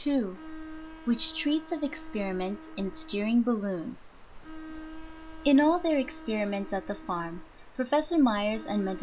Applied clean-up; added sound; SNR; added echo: none; Bowed string instrument + Water; 13 dB; none.